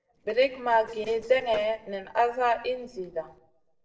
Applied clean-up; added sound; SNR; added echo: neural separator model SepFormer DNS4.